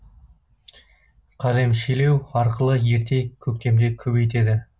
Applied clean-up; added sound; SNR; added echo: none; none; none; none.